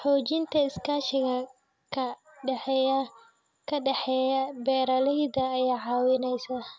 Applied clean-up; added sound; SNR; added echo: none; none; none; none.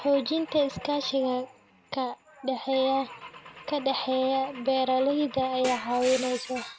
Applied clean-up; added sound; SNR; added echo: none; Glass / Engine / Car; 15 dB; none.